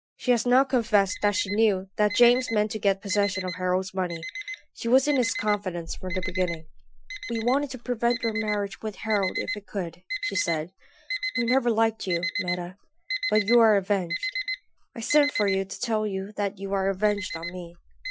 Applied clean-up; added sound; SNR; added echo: classical method Wiener filter.